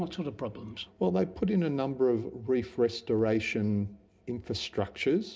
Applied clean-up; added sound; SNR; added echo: none; none; none; reverberation time 0.3 s.